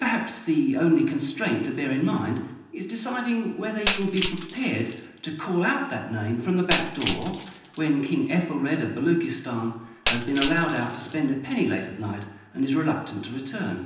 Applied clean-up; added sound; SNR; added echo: none; Shatter; 5 dB; reverberation time 0.9 s.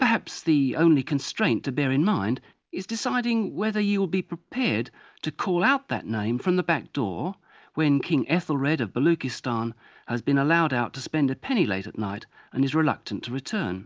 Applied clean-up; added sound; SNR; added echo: none; none; none; none.